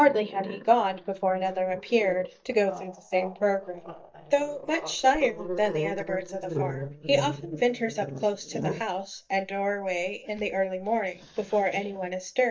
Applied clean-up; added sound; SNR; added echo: neural mask model DeepFilterNet 3.